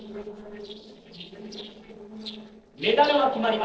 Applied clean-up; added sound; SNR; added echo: neural separator model SepFormer DNS4.